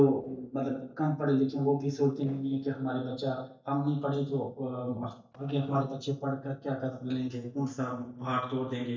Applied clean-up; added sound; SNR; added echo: neural mask model DeepFilterNet 3.